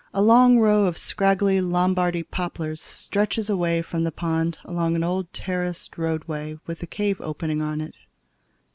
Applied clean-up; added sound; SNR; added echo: none; none; none; none.